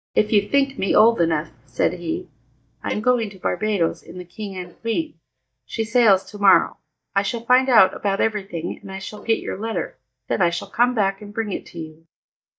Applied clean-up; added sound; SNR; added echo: neural mask model DeepFilterNet 3.